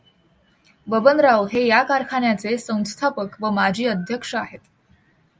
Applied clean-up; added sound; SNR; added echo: none; none; none; none.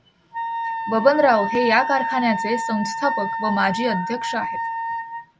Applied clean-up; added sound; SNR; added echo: none; Wind instrument, woodwind instrument; 4 dB; none.